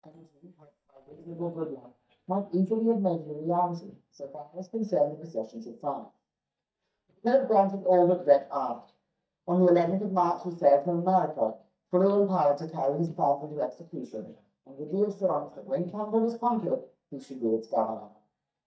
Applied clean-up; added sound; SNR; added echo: neural mask model DeepFilterNet 3.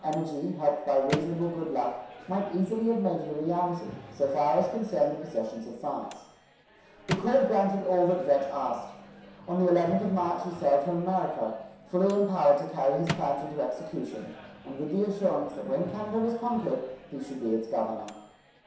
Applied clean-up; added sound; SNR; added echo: none; Microwave oven; 15 dB; reverberation time 0.7 s.